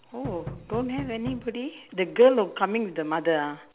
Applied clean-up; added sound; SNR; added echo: none; Knock; 12 dB; none.